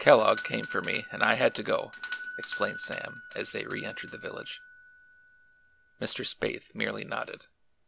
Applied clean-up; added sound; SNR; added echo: none; Doorbell; -1 dB; none.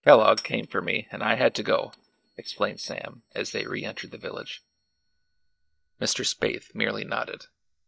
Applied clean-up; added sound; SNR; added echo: neural mask model DeepFilterNet 3.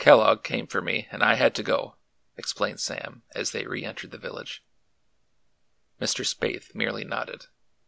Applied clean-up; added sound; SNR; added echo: none; none; none; none.